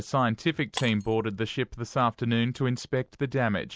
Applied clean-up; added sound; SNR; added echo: none; Shatter; 19 dB; none.